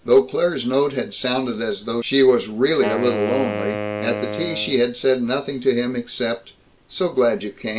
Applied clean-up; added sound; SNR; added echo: none; Wind instrument, woodwind instrument; 8 dB; none.